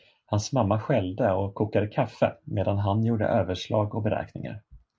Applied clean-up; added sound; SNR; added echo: none; none; none; none.